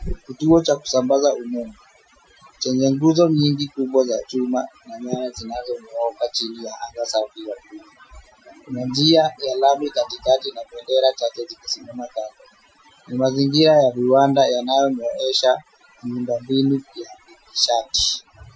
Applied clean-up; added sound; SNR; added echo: classical method Wiener filter.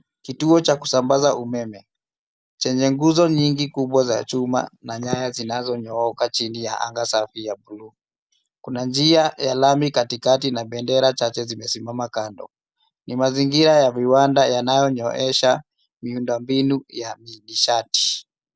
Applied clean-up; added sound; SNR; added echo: none; none; none; none.